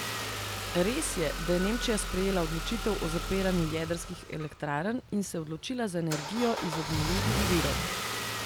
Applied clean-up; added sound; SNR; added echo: none; Engine starting / Car; 3 dB; none.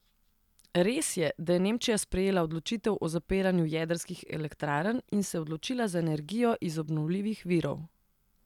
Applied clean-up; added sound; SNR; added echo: none; none; none; none.